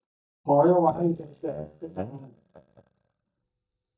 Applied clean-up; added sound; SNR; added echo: neural mask model DeepFilterNet 3.